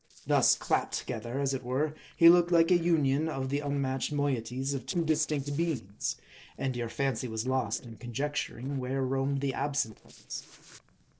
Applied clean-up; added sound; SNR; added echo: neural separator model SepFormer DNS4.